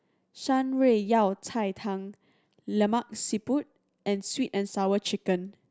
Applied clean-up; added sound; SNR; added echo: none; none; none; none.